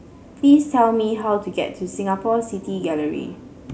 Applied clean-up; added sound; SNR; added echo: none; none; none; none.